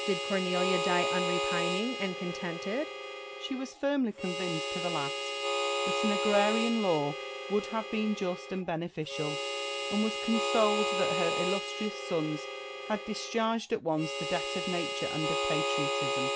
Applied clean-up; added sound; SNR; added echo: none; Harmonica; 1 dB; none.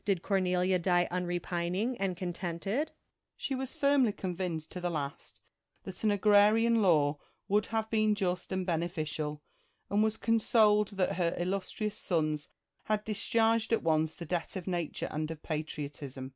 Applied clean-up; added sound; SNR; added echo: none; none; none; none.